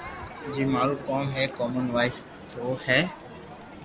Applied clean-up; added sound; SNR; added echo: none; Crowd; 12 dB; none.